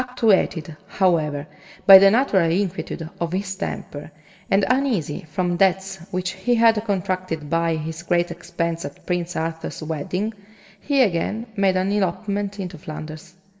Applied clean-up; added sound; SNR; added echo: none; none; none; reverberation time 2.1 s.